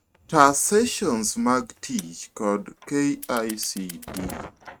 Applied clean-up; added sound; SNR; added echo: neural mask model RNNoise.